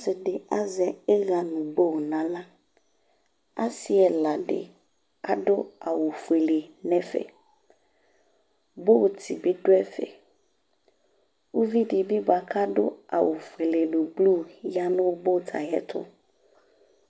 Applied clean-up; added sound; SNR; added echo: none; none; none; none.